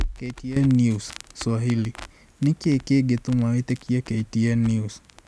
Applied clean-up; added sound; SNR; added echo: none; Crackle; 15 dB; none.